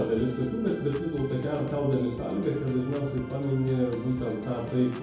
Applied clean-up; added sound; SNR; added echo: none; Organ; 15 dB; reverberation time 2.0 s.